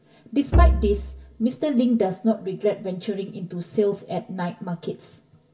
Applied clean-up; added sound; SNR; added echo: none; Bowed string instrument; -4 dB; reverberation time 0.1 s.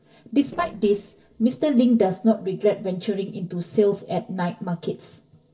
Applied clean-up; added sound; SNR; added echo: neural separator model SepFormer DNS4.